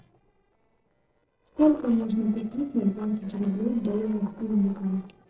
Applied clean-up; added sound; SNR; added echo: neural separator model SepFormer DNS4.